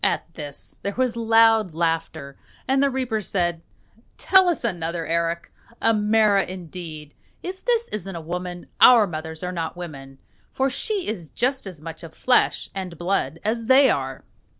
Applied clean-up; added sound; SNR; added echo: none; none; none; none.